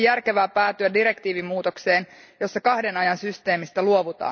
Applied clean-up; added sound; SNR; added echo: none; none; none; none.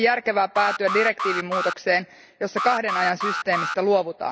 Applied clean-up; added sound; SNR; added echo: none; Alarm; 5 dB; none.